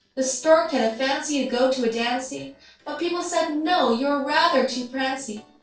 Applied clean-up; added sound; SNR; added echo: neural separator model SepFormer DNS4.